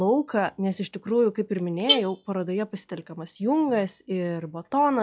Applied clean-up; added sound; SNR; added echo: classical method log-MMSE.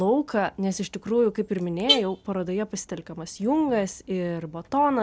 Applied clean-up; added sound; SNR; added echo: none; Alarm / Car; 9 dB; none.